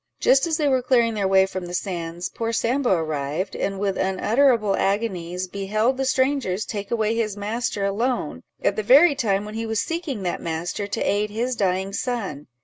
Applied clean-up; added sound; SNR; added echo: none; none; none; none.